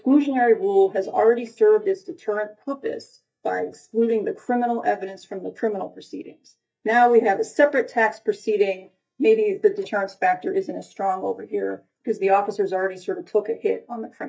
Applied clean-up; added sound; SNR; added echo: neural mask model DeepFilterNet 3.